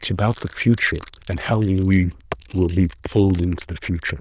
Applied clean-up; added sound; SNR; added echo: neural diffusion model UNIVERSE++.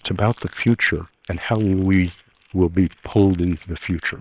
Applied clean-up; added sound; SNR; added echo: neural separator model SepFormer WHAM!.